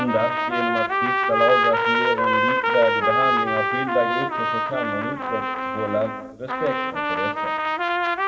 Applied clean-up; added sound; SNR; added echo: none; Trumpet; -4 dB; reverberation time 1.7 s.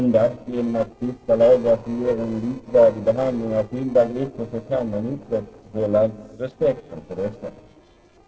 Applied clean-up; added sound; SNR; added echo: neural separator model SepFormer DNS4.